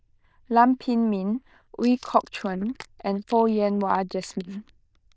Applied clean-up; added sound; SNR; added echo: neural diffusion model UNIVERSE++.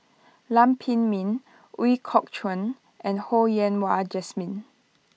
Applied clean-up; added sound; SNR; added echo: none; none; none; none.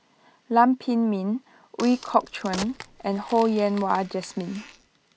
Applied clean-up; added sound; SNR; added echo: none; Crack; 16 dB; none.